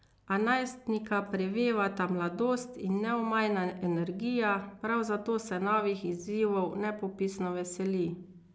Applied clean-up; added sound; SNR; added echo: none; none; none; none.